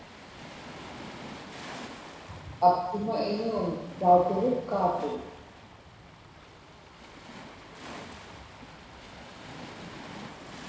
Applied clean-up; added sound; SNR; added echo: none; Waves, surf; 14 dB; reverberation time 1.1 s.